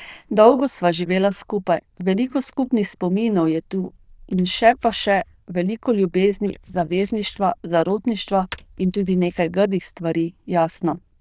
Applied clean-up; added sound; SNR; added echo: neural diffusion model UNIVERSE++.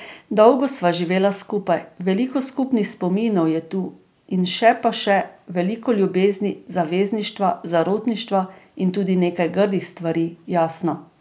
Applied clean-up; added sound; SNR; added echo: none; none; none; none.